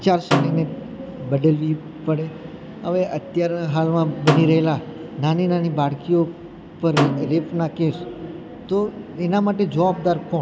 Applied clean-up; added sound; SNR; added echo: none; Snare drum; 7 dB; none.